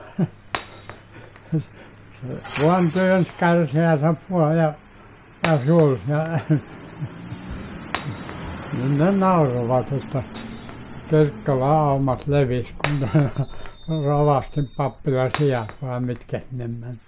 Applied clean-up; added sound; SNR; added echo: none; Truck + Shatter; 13 dB; none.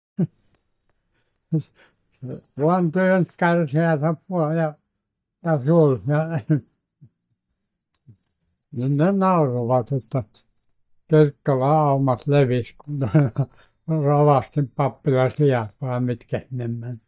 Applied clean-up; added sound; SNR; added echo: neural mask model DeepFilterNet 3.